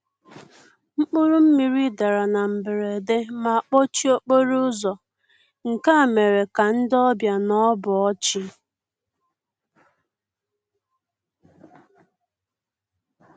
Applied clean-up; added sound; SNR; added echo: none; none; none; none.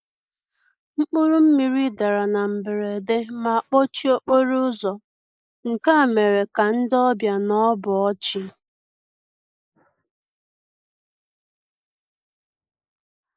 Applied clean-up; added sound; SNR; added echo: neural mask model Resemble Enhance denoiser.